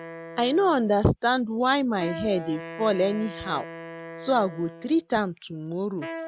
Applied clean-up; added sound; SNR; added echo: none; Wind instrument, woodwind instrument; 14 dB; none.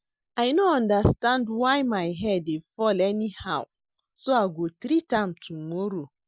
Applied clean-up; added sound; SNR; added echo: none; none; none; none.